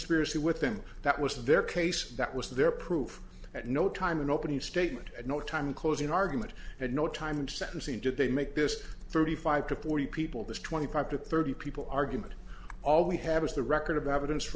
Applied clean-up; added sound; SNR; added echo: none; none; none; none.